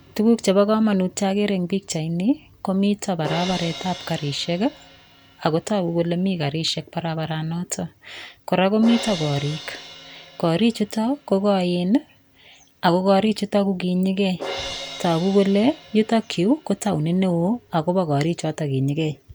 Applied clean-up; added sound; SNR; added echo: none; Crash cymbal; 17 dB; none.